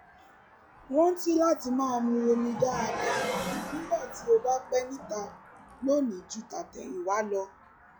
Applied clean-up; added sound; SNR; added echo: classical method log-MMSE.